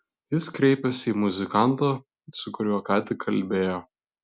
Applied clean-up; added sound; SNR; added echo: none; none; none; none.